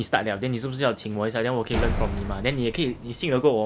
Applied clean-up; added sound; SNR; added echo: none; Slam; 4 dB; none.